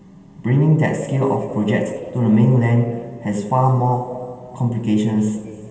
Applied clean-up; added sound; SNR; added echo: none; none; none; reverberation time 2.5 s.